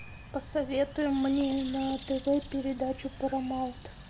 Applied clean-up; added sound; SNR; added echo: none; Bird; 15 dB; none.